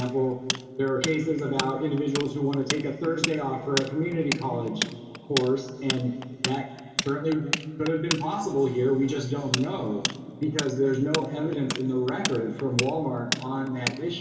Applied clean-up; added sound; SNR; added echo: none; Tools; 7 dB; reverberation time 2.5 s.